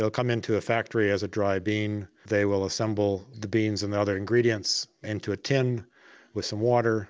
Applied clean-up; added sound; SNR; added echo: none; none; none; none.